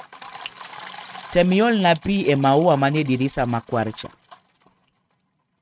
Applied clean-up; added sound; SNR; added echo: neural mask model RNNoise.